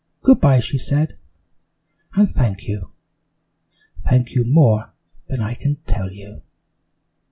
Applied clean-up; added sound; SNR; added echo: none; none; none; none.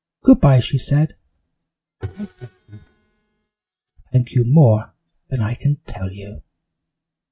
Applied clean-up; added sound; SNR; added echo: neural mask model RNNoise.